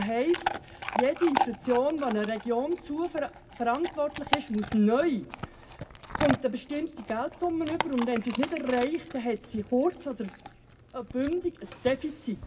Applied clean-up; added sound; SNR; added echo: none; Chewing, mastication / Dog; 7 dB; reverberation time 0.2 s.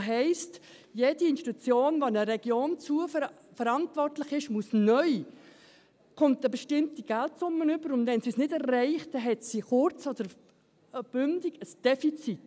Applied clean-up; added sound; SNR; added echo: none; none; none; none.